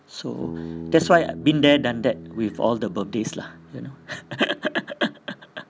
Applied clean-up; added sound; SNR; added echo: none; Bass guitar; 14 dB; none.